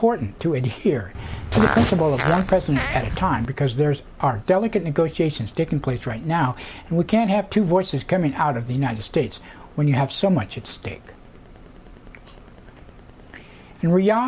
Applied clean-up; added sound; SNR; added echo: none; Fart; 3 dB; none.